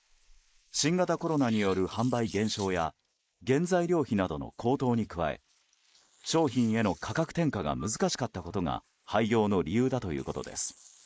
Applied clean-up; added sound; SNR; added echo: neural mask model Resemble Enhance denoiser.